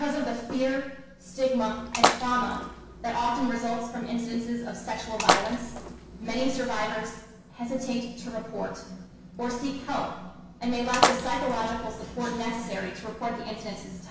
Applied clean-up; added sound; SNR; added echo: none; Splash, splatter; -1 dB; reverberation time 0.8 s.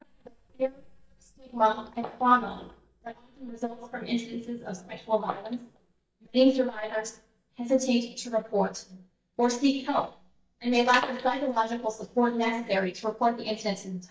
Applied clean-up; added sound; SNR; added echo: neural mask model DeepFilterNet 3.